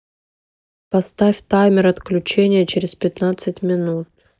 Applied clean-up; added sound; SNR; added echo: neural mask model DeepFilterNet 3.